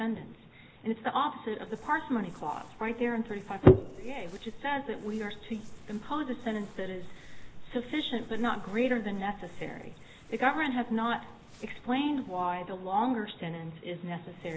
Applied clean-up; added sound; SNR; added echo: none; Crumpling, crinkling; 14 dB; none.